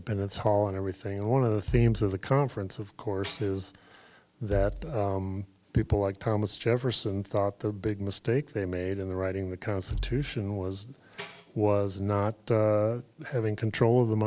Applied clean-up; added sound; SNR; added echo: none; Tambourine + Bass drum; 12 dB; none.